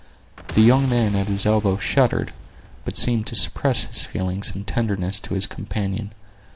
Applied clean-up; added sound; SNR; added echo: none; Boom; 16 dB; none.